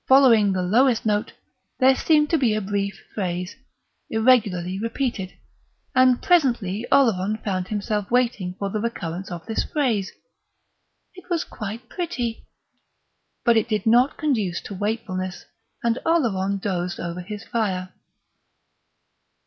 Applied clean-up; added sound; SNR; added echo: none; none; none; none.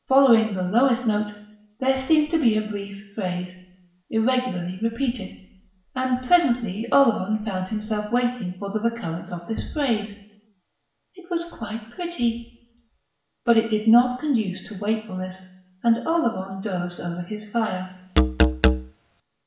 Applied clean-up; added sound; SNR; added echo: none; Musical instrument; -2 dB; reverberation time 0.7 s.